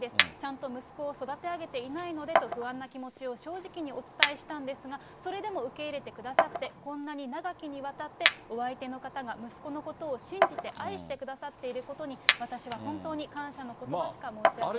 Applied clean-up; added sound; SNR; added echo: none; Chink, clink; -3 dB; none.